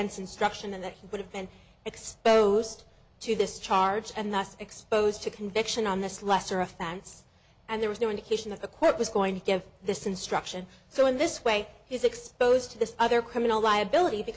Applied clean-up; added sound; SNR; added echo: none; none; none; none.